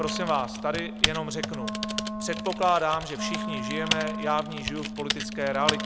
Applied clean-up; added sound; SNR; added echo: none; Wind instrument, woodwind instrument + Typing; 1 dB; none.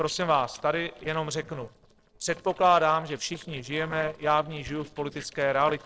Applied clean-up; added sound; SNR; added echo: neural separator model SepFormer DNS4.